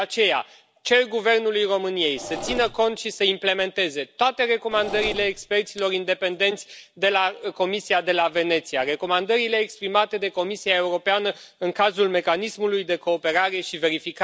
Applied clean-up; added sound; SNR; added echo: none; Engine / Mechanisms; 12 dB; none.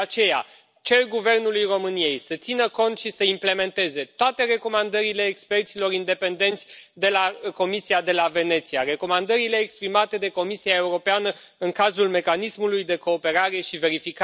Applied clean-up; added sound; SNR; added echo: none; none; none; none.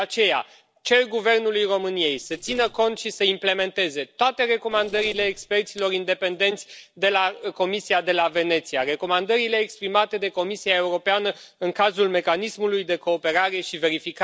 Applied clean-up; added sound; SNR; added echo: neural separator model SepFormer DNS4.